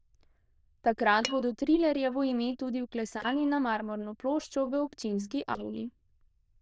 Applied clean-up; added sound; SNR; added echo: neural diffusion model UNIVERSE++.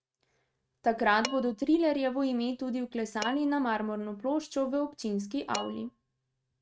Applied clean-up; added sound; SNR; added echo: neural mask model RNNoise.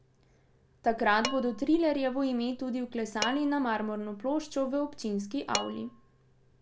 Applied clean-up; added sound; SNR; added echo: none; Dishes, pots, and pans; 13 dB; none.